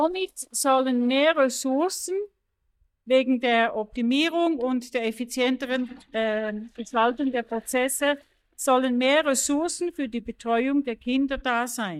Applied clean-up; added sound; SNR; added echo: neural mask model DeepFilterNet 3.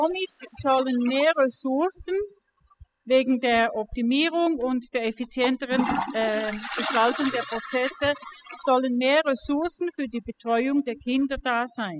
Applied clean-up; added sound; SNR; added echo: classical method spectral subtraction.